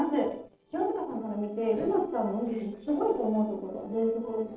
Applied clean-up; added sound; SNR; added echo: neural separator model SepFormer DNS4.